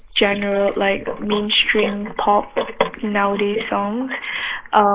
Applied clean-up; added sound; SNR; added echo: neural mask model Resemble Enhance denoiser.